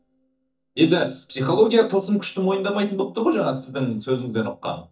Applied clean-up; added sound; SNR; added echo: neural mask model DeepFilterNet 3.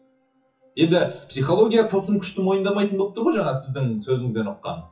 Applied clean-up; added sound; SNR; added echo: classical method WPE with log-MMSE.